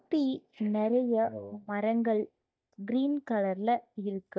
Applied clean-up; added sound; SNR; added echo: neural mask model DeepFilterNet 3.